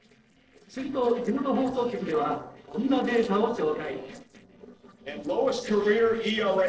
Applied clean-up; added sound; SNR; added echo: neural separator model SepFormer DNS4.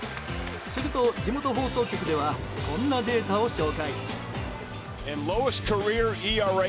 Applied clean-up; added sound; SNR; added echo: none; none; none; none.